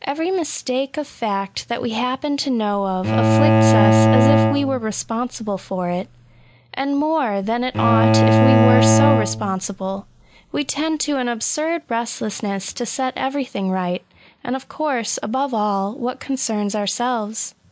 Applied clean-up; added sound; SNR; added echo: none; Bowed string instrument; -5 dB; none.